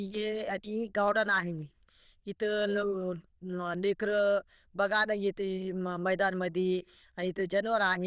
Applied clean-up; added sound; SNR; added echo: neural diffusion model UNIVERSE++.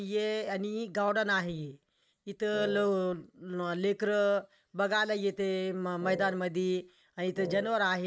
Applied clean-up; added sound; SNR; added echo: neural mask model RNNoise.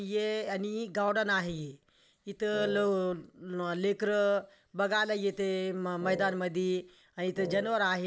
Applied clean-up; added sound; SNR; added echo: none; Wind instrument, woodwind instrument; 11 dB; none.